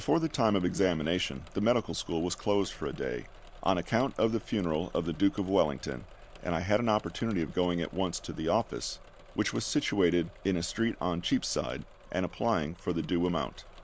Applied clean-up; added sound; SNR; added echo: none; Engine / Mechanisms; 20 dB; none.